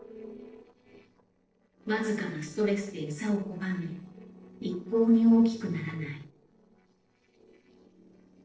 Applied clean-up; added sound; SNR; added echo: neural separator model SepFormer DNS4.